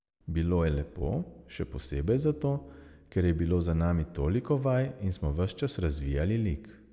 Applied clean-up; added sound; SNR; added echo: none; none; none; none.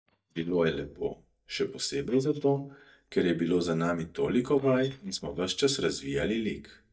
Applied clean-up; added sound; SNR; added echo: neural mask model DeepFilterNet 3.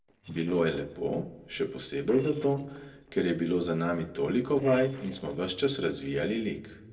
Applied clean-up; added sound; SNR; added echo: neural separator model SepFormer DNS4.